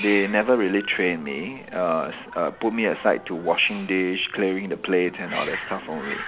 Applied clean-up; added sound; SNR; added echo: none; Hiss; 14 dB; none.